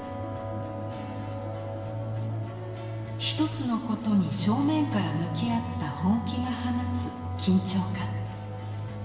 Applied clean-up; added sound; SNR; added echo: none; Wind instrument, woodwind instrument; 15 dB; reverberation time 1.9 s.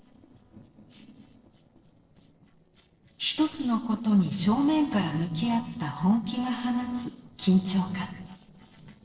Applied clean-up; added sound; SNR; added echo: neural separator model SepFormer DNS4.